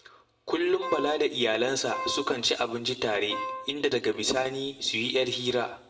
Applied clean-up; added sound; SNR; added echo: none; Wind instrument, woodwind instrument; 8 dB; reverberation time 0.6 s.